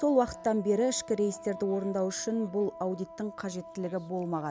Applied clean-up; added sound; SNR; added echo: none; Wind instrument, woodwind instrument; 17 dB; none.